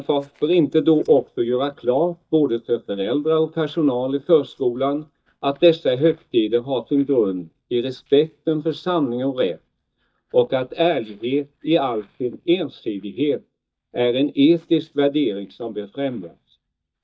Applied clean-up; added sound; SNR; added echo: neural mask model DeepFilterNet 3.